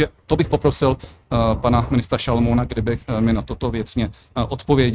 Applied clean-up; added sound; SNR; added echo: neural mask model RNNoise.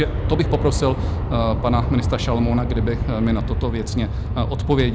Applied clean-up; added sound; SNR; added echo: none; Aircraft; 1 dB; none.